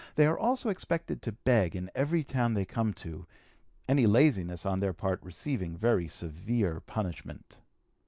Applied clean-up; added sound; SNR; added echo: none; none; none; none.